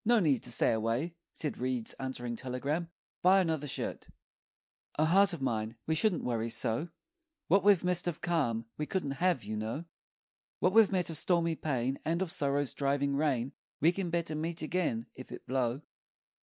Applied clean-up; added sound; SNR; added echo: none; none; none; none.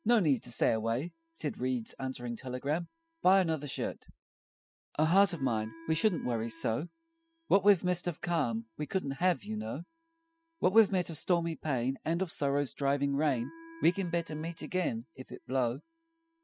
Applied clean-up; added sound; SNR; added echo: classical method spectral subtraction.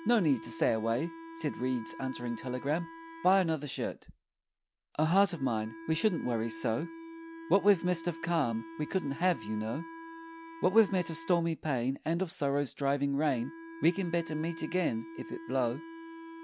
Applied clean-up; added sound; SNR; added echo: none; Wind instrument, woodwind instrument; 15 dB; none.